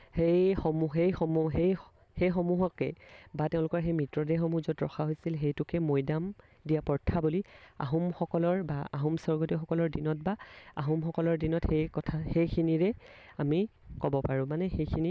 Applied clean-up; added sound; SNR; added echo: none; none; none; none.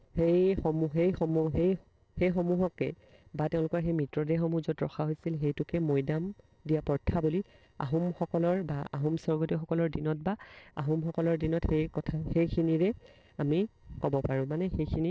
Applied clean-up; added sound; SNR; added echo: neural separator model SepFormer DNS4.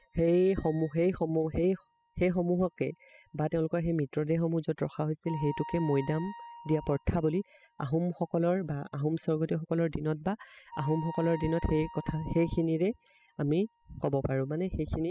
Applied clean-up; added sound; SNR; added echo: classical method spectral subtraction.